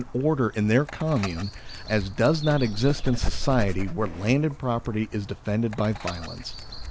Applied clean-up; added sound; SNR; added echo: none; Dog; 6 dB; none.